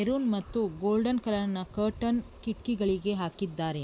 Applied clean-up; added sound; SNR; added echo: none; none; none; none.